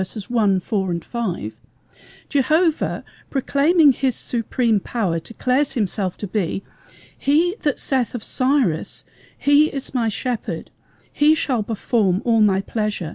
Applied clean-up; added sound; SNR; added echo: none; none; none; none.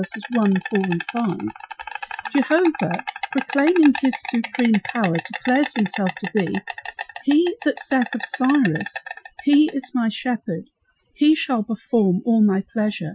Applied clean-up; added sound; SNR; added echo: classical method Wiener filter.